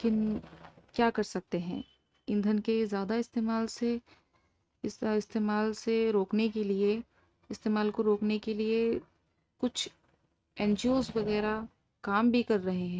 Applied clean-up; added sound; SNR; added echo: neural mask model RNNoise.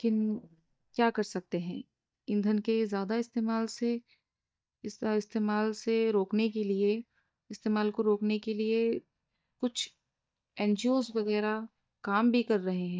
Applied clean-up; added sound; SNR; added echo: neural mask model DeepFilterNet 3.